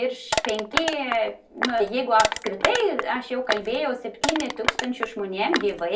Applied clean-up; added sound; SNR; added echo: none; Crushing; 3 dB; reverberation time 0.2 s.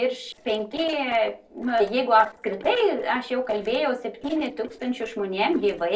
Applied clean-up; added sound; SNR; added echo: neural separator model SepFormer DNS4.